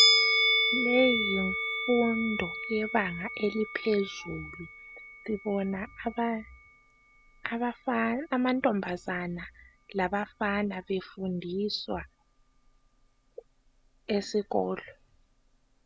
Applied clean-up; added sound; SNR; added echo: none; Musical instrument; 2 dB; none.